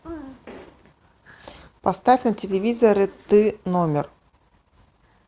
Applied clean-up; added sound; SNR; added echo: none; none; none; none.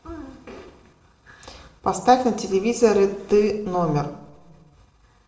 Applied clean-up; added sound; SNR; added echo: none; none; none; reverberation time 0.7 s.